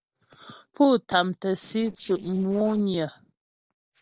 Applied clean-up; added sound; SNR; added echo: neural separator model SepFormer DNS4.